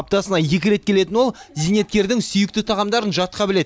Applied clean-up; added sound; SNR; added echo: none; none; none; none.